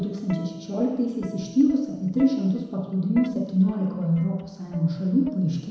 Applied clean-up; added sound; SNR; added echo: none; Plucked string instrument; 19 dB; reverberation time 1.0 s.